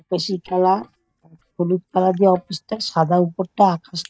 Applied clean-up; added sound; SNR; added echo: neural mask model DeepFilterNet 3.